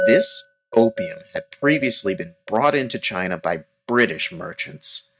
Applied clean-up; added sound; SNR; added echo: neural mask model RNNoise.